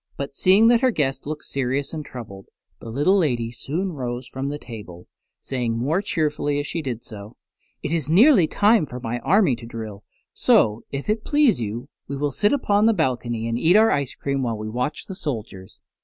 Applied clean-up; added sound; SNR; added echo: none; none; none; none.